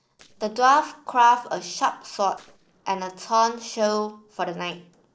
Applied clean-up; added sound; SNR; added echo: neural separator model SepFormer DNS4.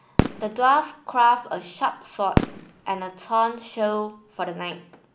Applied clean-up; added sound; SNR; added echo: none; Fireworks; 5 dB; none.